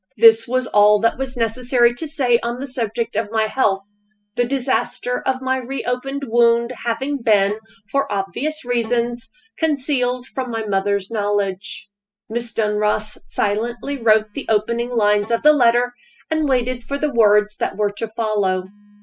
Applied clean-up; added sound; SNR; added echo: classical method spectral subtraction.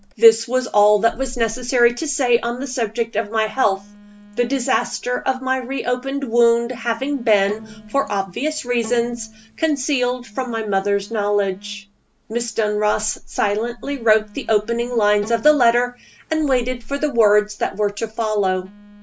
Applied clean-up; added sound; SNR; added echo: none; Bowed string instrument + Telephone; 19 dB; none.